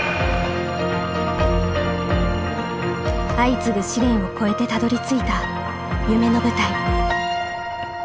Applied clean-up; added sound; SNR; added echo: none; none; none; none.